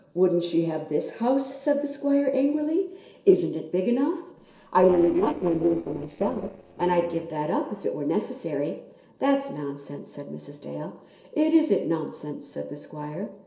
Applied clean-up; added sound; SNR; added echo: neural separator model SepFormer DNS4.